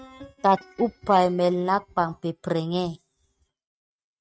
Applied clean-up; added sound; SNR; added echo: neural mask model RNNoise.